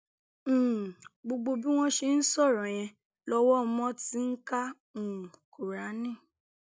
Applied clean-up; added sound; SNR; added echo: none; none; none; none.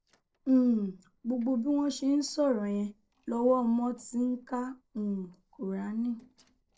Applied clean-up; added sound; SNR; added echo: neural separator model SepFormer DNS4.